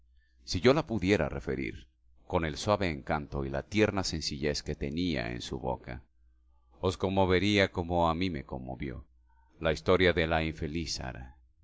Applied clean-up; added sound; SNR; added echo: none; none; none; none.